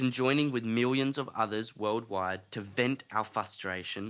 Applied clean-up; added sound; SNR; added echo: none; none; none; none.